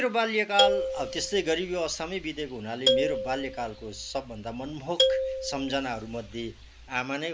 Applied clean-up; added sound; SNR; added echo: none; Marimba, xylophone; 0 dB; none.